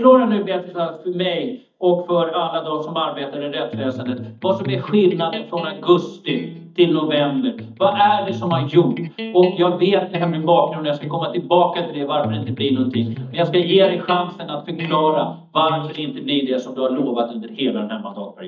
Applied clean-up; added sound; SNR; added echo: neural mask model DeepFilterNet 3.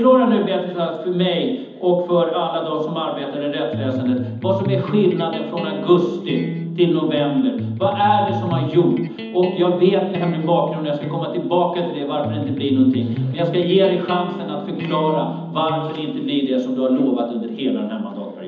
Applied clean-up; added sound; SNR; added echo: none; Electric guitar; 7 dB; reverberation time 0.8 s.